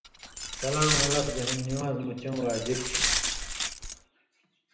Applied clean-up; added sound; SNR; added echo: none; Glass; -1 dB; reverberation time 0.8 s.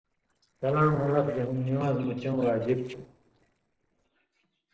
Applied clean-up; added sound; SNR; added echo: neural separator model SepFormer DNS4.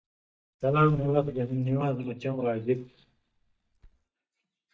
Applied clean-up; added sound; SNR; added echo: neural mask model DeepFilterNet 3.